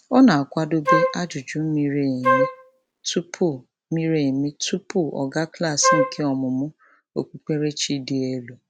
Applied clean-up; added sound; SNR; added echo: none; Wind instrument, woodwind instrument; -1 dB; none.